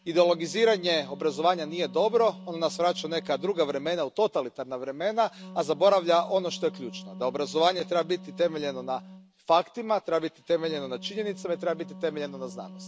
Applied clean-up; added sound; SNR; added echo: none; Wind instrument, woodwind instrument; 17 dB; none.